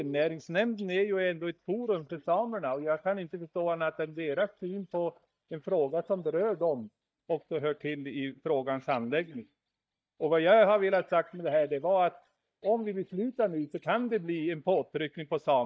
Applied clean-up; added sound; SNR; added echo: neural mask model DeepFilterNet 3.